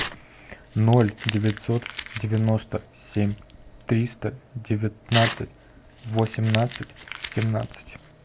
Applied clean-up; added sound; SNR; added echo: none; Crumpling, crinkling / Tearing; 10 dB; none.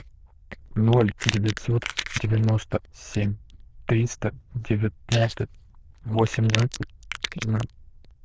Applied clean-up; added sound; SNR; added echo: neural diffusion model UNIVERSE++.